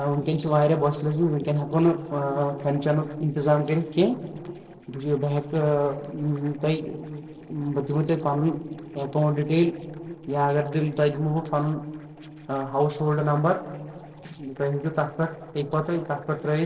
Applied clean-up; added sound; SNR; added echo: neural separator model SepFormer DNS4.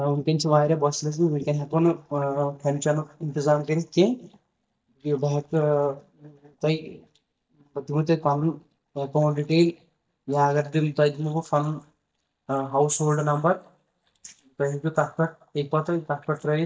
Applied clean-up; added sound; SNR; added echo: neural mask model DeepFilterNet 3.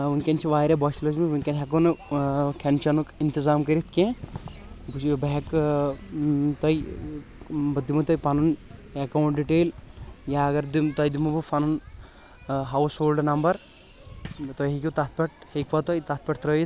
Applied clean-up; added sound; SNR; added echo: none; none; none; none.